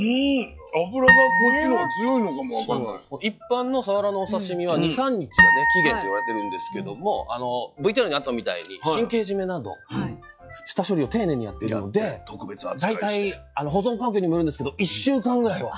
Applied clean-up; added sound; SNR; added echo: classical method log-MMSE.